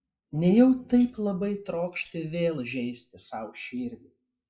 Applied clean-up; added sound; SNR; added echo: classical method WPE with log-MMSE.